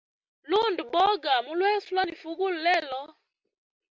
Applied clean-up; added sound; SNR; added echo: none; none; none; none.